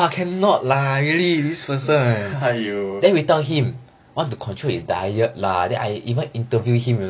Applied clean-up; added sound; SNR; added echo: none; none; none; none.